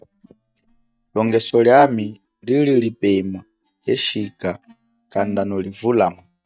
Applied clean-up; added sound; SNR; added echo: neural mask model DeepFilterNet 3.